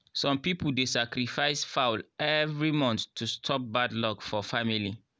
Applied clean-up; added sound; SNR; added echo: none; none; none; none.